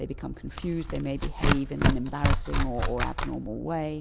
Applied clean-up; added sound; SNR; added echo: none; Tearing; -4 dB; none.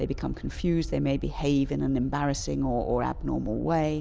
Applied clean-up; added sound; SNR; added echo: none; none; none; none.